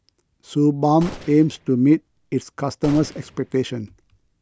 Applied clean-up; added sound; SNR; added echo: none; Gunshot, gunfire; 19 dB; none.